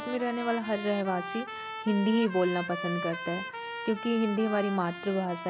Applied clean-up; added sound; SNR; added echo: none; Trumpet; 9 dB; none.